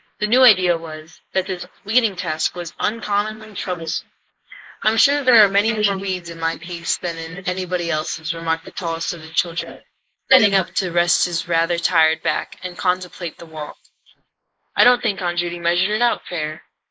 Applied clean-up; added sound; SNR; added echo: neural mask model Resemble Enhance denoiser.